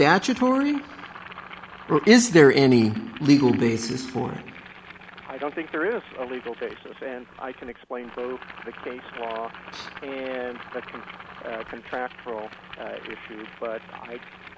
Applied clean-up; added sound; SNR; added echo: none; Boiling; 18 dB; none.